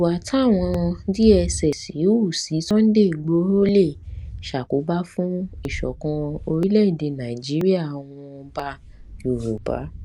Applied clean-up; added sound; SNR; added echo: none; Thunder; 15 dB; none.